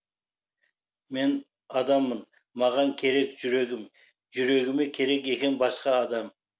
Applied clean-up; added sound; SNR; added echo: none; none; none; none.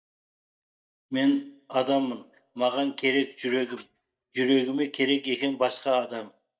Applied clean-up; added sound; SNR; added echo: neural mask model DeepFilterNet 3.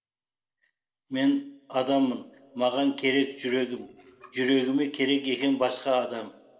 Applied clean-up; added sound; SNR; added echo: neural separator model SepFormer DNS4.